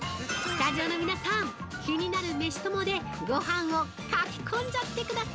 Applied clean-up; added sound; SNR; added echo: none; Wind instrument, woodwind instrument; 20 dB; none.